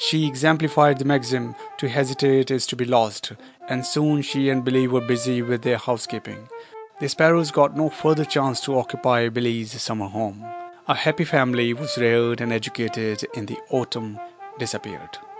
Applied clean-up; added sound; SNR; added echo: none; Brass instrument; 17 dB; none.